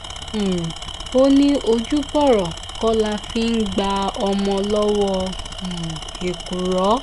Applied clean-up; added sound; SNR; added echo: none; Tools; 11 dB; none.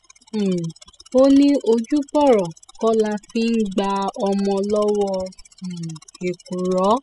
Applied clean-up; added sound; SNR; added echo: classical method spectral subtraction.